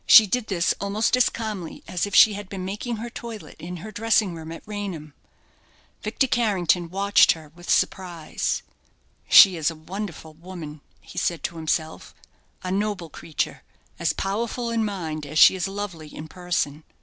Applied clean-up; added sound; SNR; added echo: none; none; none; none.